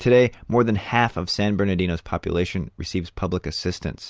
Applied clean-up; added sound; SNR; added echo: none; none; none; none.